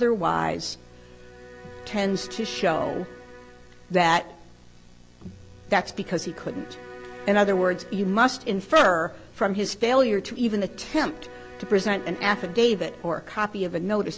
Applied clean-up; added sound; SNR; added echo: none; Bowed string instrument; 19 dB; none.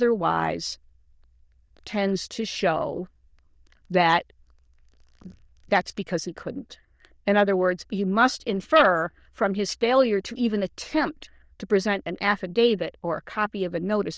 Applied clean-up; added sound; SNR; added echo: neural diffusion model UNIVERSE++.